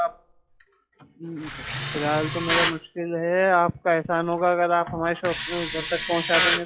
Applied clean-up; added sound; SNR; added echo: classical method log-MMSE.